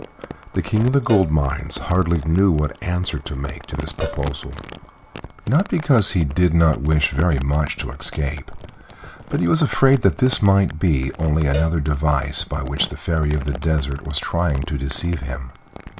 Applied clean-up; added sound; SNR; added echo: none; Cowbell + Crumpling, crinkling; 16 dB; none.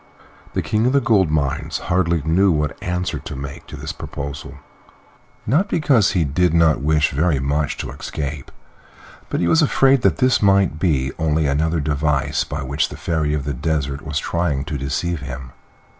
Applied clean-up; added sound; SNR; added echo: none; none; none; none.